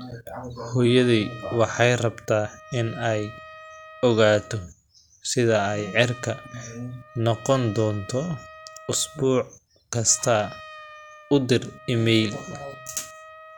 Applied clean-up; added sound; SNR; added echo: none; Trumpet; 20 dB; none.